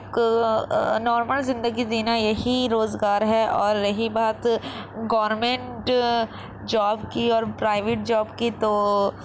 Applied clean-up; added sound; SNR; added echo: none; none; none; none.